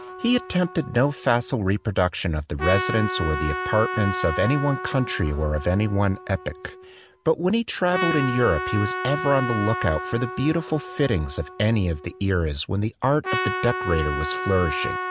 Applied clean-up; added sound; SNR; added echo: none; Trumpet; 7 dB; none.